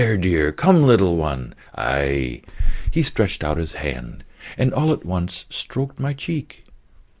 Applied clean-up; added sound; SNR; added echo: none; none; none; none.